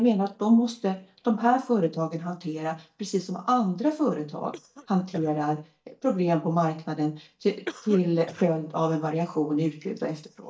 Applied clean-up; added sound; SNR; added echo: neural mask model DeepFilterNet 3.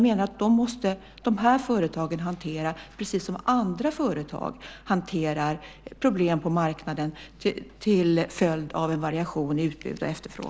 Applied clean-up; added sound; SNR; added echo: none; none; none; none.